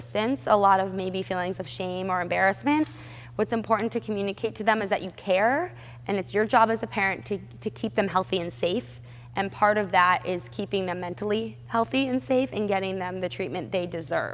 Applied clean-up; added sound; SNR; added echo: none; none; none; none.